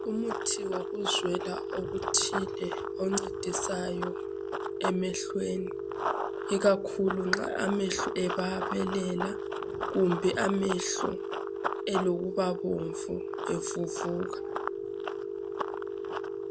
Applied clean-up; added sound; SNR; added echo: none; Telephone + Run; 2 dB; none.